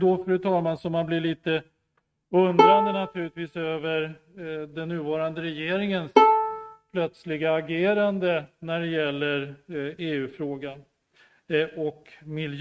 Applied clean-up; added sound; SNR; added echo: neural mask model RNNoise.